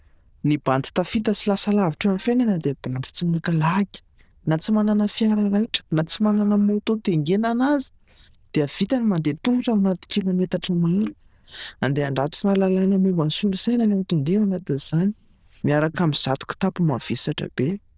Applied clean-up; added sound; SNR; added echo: neural diffusion model UNIVERSE++.